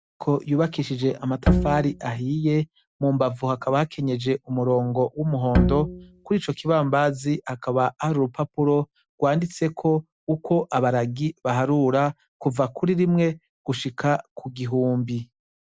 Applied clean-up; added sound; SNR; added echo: none; Bowed string instrument; 1 dB; none.